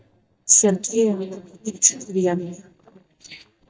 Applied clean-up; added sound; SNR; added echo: neural mask model DeepFilterNet 3.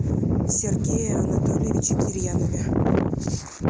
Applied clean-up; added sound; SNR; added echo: none; none; none; none.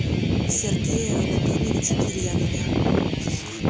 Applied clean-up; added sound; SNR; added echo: none; Guitar; 12 dB; none.